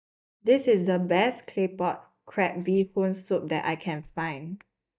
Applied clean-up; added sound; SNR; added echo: neural mask model DeepFilterNet 3.